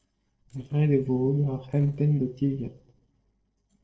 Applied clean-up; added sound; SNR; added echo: neural separator model SepFormer DNS4.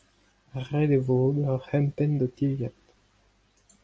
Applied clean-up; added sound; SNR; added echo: none; none; none; none.